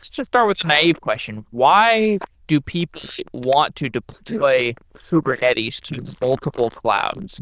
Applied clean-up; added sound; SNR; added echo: neural diffusion model UNIVERSE++.